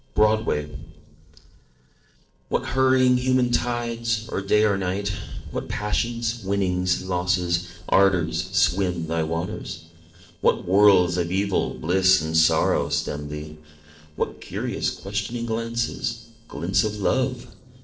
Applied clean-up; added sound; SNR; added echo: neural separator model SepFormer DNS4.